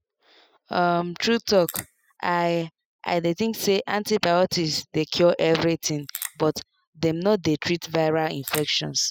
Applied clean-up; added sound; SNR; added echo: classical method spectral subtraction.